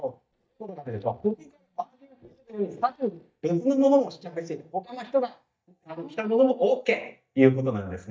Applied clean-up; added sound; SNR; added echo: neural mask model DeepFilterNet 3.